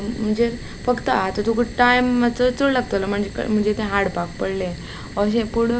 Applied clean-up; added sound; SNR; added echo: none; Fire; 13 dB; none.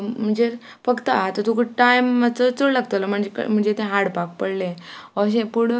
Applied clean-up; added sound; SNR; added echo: none; none; none; none.